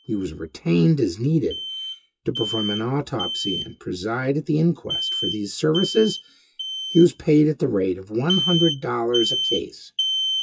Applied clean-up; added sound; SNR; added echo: classical method WPE with log-MMSE.